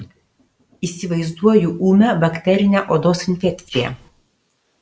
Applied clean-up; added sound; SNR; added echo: neural mask model Resemble Enhance denoiser.